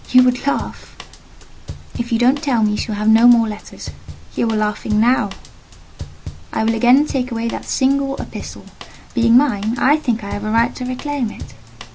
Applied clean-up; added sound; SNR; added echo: none; Drum / Drum kit; 16 dB; none.